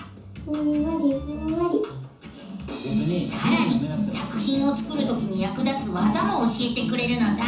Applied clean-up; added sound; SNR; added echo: none; none; none; reverberation time 0.9 s.